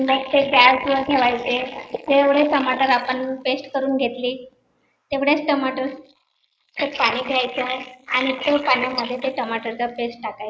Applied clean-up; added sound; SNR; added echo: neural mask model Resemble Enhance denoiser.